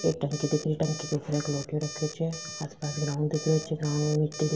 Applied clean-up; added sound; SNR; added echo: none; Alarm; 12 dB; reverberation time 2.4 s.